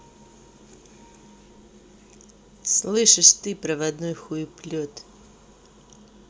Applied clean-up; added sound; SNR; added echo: none; none; none; none.